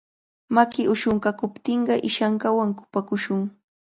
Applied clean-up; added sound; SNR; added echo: none; none; none; none.